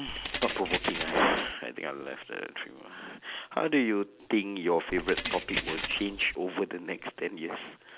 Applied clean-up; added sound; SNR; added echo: none; Keys jangling; 4 dB; none.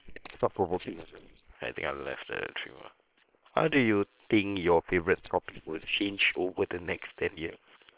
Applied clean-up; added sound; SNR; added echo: neural separator model SepFormer WHAM!.